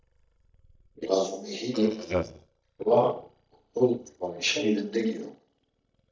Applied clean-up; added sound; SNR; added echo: neural mask model DeepFilterNet 3.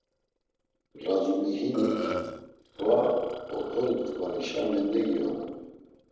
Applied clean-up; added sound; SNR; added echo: neural separator model SepFormer DNS4.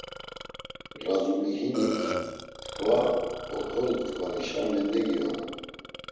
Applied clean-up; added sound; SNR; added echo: none; Burping, eructation; 10 dB; reverberation time 1.1 s.